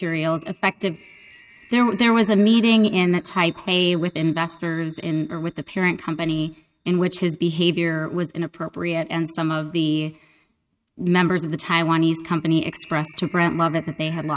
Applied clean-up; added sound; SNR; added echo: neural mask model RNNoise.